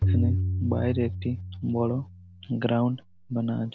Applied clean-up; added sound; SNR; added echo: none; Tabla; 1 dB; none.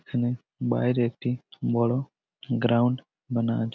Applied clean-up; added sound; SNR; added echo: none; none; none; none.